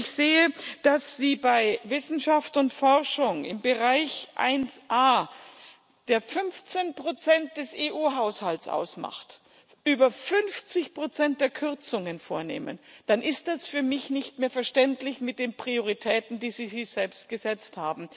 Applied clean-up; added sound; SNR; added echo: none; none; none; none.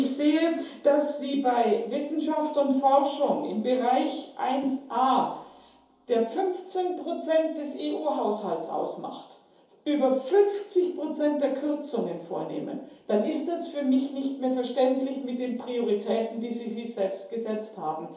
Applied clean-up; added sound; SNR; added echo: none; none; none; reverberation time 2.8 s.